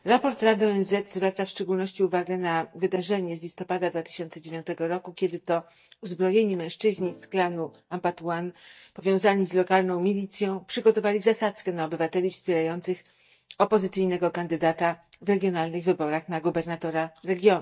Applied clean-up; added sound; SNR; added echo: neural mask model DeepFilterNet 3.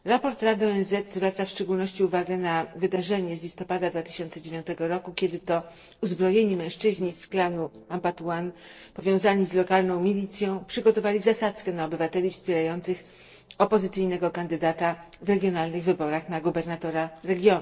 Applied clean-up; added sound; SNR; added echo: neural separator model SepFormer DNS4.